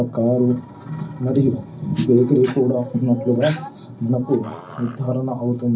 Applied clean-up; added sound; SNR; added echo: none; Dog; 18 dB; reverberation time 0.4 s.